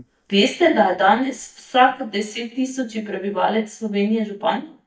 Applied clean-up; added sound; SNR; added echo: neural mask model DeepFilterNet 3.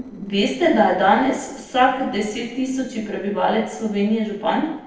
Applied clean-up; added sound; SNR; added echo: neural separator model SepFormer DNS4.